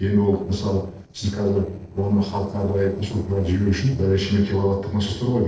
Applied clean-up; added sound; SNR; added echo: neural separator model SepFormer DNS4.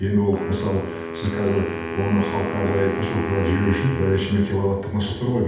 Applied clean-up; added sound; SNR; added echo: none; Wind instrument, woodwind instrument; 8 dB; reverberation time 0.8 s.